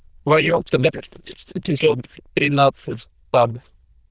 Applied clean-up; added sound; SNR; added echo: neural diffusion model UNIVERSE++.